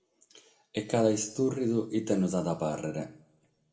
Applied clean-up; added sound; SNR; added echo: none; none; none; reverberation time 0.5 s.